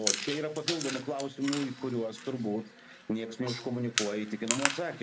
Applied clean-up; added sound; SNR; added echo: none; Chewing, mastication; 3 dB; none.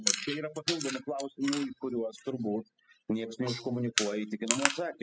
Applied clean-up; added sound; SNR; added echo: classical method spectral subtraction.